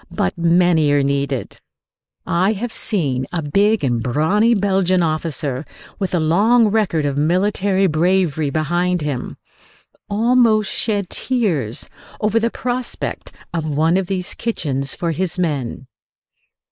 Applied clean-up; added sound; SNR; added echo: neural mask model Resemble Enhance denoiser.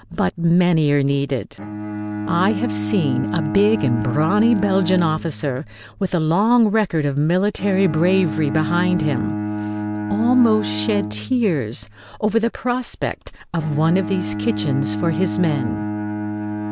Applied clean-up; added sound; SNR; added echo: none; Bowed string instrument; 7 dB; none.